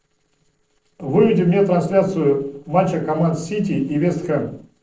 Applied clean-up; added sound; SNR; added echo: neural separator model SepFormer DNS4.